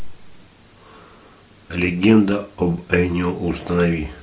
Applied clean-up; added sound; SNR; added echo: none; none; none; none.